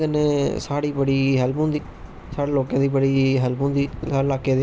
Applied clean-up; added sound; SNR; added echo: none; none; none; none.